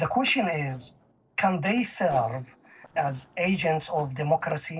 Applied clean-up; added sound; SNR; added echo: neural separator model SepFormer DNS4.